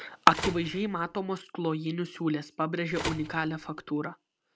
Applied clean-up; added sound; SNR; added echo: none; Telephone; 10 dB; none.